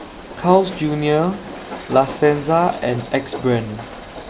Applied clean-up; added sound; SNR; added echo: none; Train; 13 dB; none.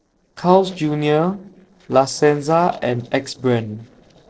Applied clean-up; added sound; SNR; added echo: neural separator model SepFormer DNS4.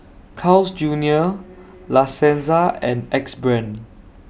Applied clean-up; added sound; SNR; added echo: none; none; none; none.